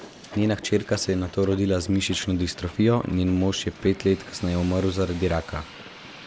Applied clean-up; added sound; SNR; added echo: none; Hiss; 19 dB; none.